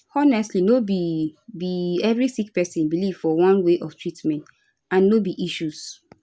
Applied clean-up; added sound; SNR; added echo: none; none; none; none.